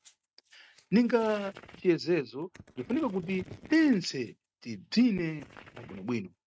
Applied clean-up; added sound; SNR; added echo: neural mask model RNNoise.